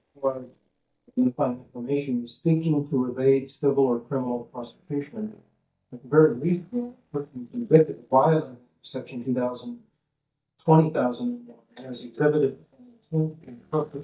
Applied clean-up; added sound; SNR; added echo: neural mask model DeepFilterNet 3.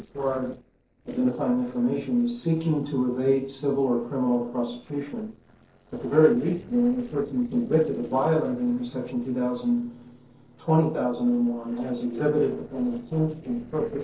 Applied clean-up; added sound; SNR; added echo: neural separator model SepFormer DNS4.